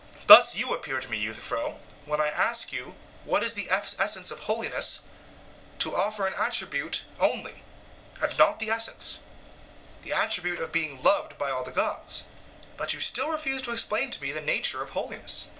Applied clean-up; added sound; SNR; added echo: none; none; none; none.